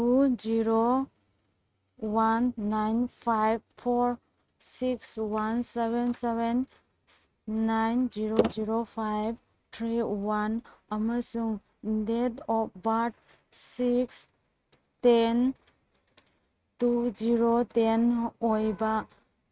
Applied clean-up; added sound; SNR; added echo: neural mask model RNNoise.